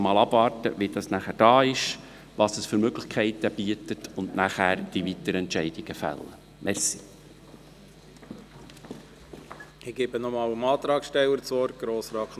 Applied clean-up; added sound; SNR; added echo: none; none; none; none.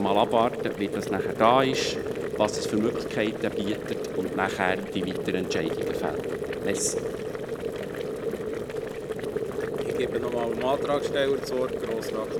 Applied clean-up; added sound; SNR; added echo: none; Boiling; 2 dB; none.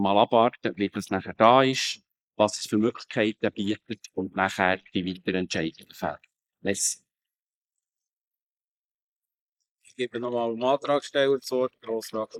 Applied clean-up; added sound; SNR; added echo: neural mask model Resemble Enhance denoiser.